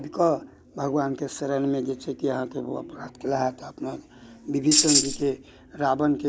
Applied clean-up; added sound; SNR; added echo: none; Tambourine; -5 dB; none.